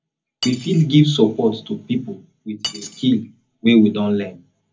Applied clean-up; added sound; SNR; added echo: none; Cutlery, silverware; 18 dB; reverberation time 0.4 s.